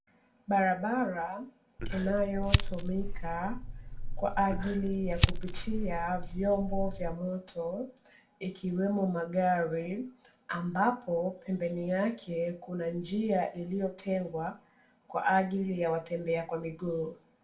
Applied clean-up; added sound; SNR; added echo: none; Fire; -1 dB; reverberation time 0.2 s.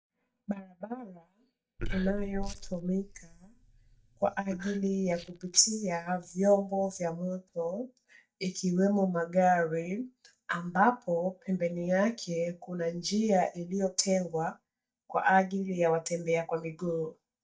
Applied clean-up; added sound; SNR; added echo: neural mask model DeepFilterNet 3.